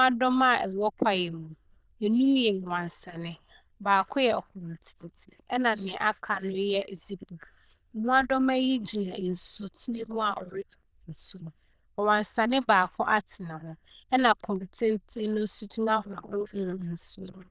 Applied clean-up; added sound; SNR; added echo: neural diffusion model UNIVERSE++.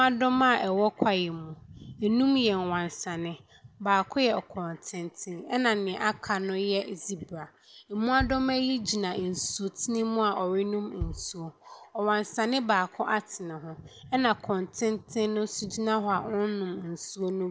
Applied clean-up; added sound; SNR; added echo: none; Bass drum; 14 dB; none.